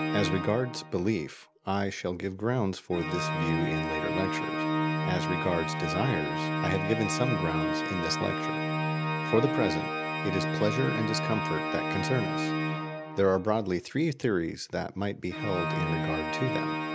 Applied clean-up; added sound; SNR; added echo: none; Organ; 1 dB; none.